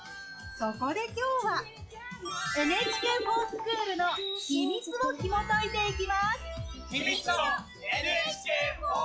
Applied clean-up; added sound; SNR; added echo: classical method log-MMSE.